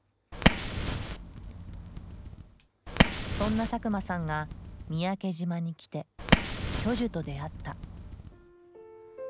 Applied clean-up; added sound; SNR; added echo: none; Fire; -4 dB; none.